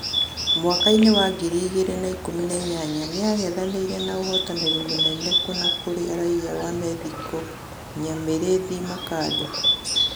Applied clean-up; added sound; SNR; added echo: none; Bird; 3 dB; none.